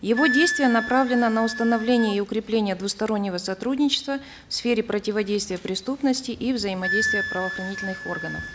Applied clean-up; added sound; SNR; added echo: none; Wind instrument, woodwind instrument; 8 dB; none.